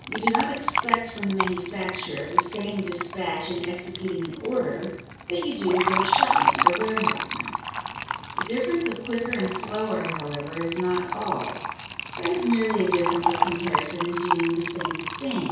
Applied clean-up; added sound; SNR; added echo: none; Fill (with liquid); 2 dB; reverberation time 0.6 s.